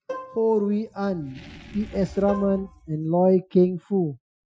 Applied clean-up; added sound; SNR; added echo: classical method Wiener filter.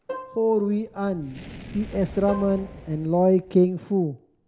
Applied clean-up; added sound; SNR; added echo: none; Plucked string instrument + Fire; 16 dB; none.